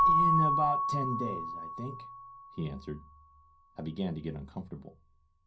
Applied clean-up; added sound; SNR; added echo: none; Keyboard (musical) / Bell; -4 dB; reverberation time 0.3 s.